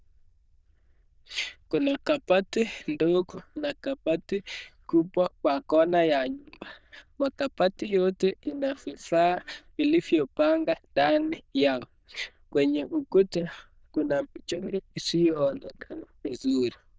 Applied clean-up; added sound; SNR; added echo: neural diffusion model UNIVERSE++.